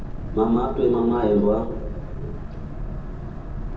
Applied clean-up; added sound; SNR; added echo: none; Boat, Water vehicle; 6 dB; reverberation time 0.6 s.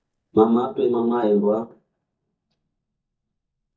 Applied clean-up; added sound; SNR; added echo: neural mask model DeepFilterNet 3.